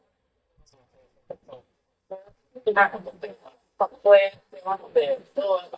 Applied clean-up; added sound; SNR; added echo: neural mask model DeepFilterNet 3.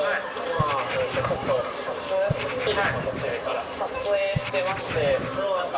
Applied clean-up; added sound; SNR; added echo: none; Writing; 5 dB; reverberation time 1.2 s.